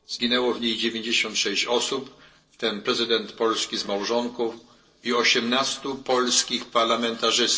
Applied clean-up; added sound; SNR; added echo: neural separator model SepFormer DNS4.